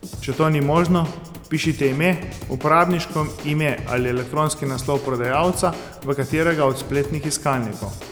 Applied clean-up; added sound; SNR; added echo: none; Drum / Drum kit; 14 dB; none.